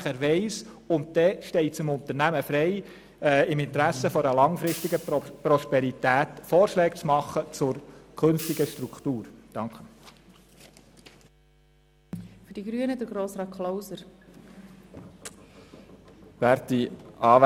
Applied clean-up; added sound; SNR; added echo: none; Hi-hat; 17 dB; none.